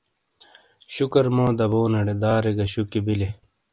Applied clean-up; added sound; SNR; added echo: none; none; none; none.